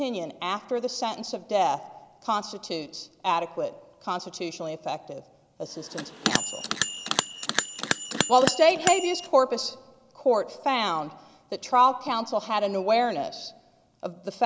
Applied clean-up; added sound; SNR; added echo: none; Bell; 2 dB; none.